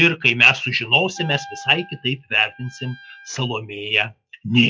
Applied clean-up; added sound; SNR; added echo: classical method log-MMSE.